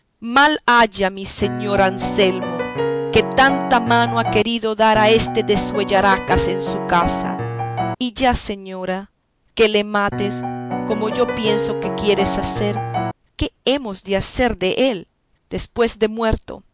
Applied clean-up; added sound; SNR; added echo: none; Piano; 4 dB; none.